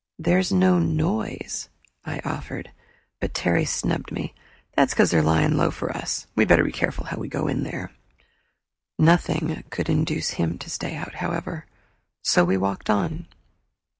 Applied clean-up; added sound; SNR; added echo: none; none; none; none.